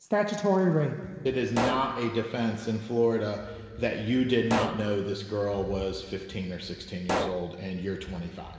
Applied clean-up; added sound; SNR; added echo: none; Explosion; 7 dB; reverberation time 2.9 s.